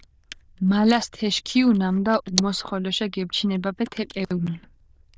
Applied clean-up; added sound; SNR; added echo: neural diffusion model UNIVERSE++.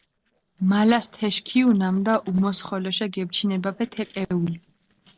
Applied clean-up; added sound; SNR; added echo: neural separator model SepFormer DNS4.